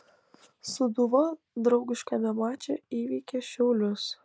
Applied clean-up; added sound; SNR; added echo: none; none; none; none.